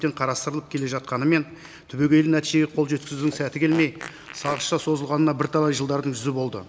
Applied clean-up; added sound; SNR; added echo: none; Fart; 16 dB; none.